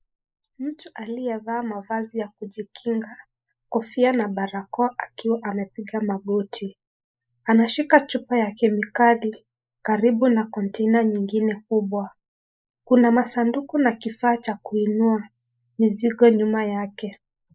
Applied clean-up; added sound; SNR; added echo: neural mask model Resemble Enhance denoiser.